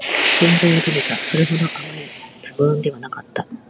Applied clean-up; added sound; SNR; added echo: none; Fire; 2 dB; none.